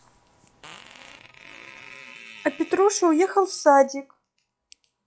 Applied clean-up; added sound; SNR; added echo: classical method log-MMSE.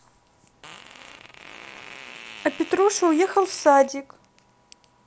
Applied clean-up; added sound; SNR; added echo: none; Fart; 19 dB; none.